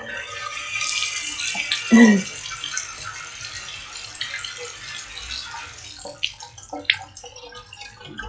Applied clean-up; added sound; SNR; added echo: classical method log-MMSE.